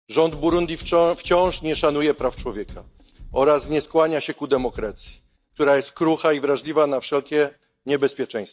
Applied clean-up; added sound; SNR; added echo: neural mask model DeepFilterNet 3.